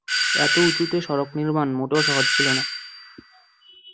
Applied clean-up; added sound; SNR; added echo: none; Doorbell; 0 dB; none.